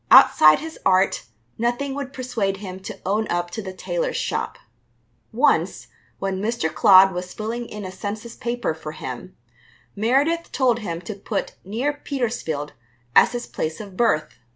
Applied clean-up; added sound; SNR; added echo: none; none; none; none.